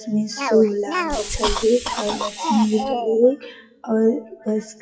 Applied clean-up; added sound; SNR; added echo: classical method WPE with log-MMSE.